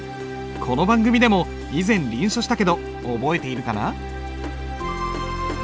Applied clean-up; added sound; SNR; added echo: none; none; none; none.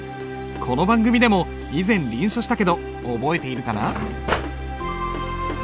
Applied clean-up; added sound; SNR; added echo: none; Cutlery, silverware / Drawer open or close; 6 dB; none.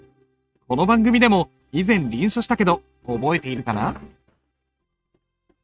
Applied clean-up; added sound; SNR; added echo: neural mask model RNNoise.